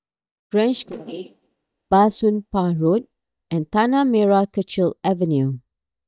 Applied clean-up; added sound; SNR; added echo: neural mask model DeepFilterNet 3.